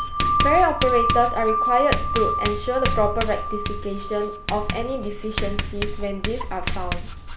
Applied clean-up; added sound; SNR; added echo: none; Writing + Wind chime; 0 dB; none.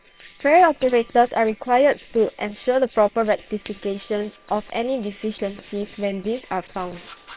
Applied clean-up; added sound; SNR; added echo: neural separator model SepFormer WHAM!.